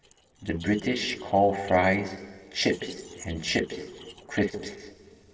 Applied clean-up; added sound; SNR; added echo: neural separator model SepFormer DNS4.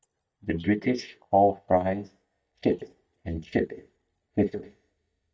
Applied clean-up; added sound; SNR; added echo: neural mask model DeepFilterNet 3.